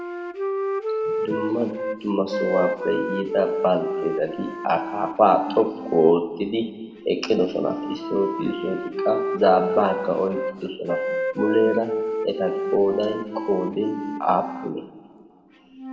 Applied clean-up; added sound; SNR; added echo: none; Wind instrument, woodwind instrument; 5 dB; reverberation time 1.6 s.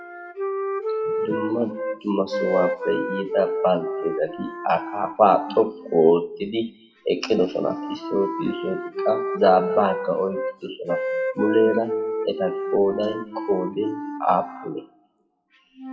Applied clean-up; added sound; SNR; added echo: classical method WPE with log-MMSE.